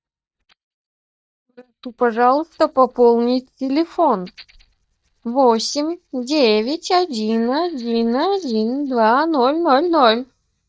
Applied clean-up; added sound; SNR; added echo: neural mask model DeepFilterNet 3.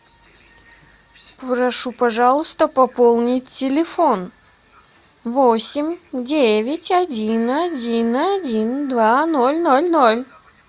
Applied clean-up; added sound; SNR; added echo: none; none; none; none.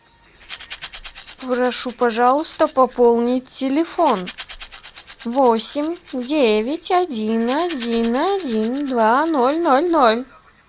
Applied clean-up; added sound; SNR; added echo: none; Rattle / Rattle (instrument); 8 dB; none.